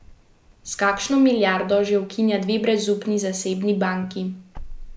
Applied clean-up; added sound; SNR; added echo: none; Wind / Car; 20 dB; none.